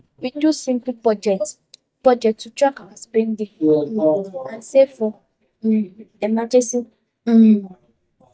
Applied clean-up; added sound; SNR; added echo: neural mask model DeepFilterNet 3.